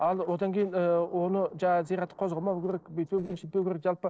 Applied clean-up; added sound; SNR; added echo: neural separator model SepFormer DNS4.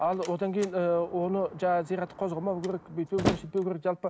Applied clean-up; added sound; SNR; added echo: none; Slam; 9 dB; none.